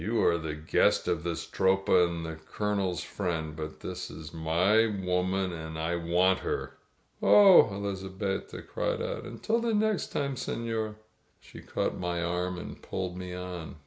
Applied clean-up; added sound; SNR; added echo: none; none; none; none.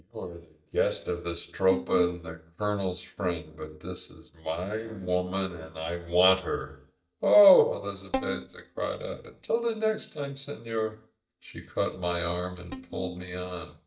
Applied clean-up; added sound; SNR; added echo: neural mask model DeepFilterNet 3.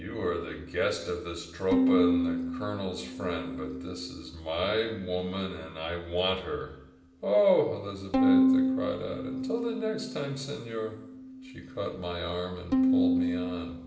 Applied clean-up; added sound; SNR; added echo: none; Bowed string instrument; -1 dB; reverberation time 1.0 s.